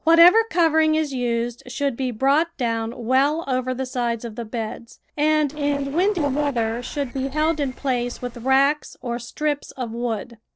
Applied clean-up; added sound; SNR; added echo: neural separator model SepFormer DNS4.